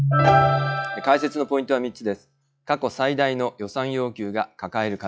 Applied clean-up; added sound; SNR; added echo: classical method log-MMSE.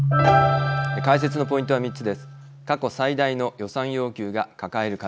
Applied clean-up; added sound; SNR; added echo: none; Keyboard (musical); 5 dB; none.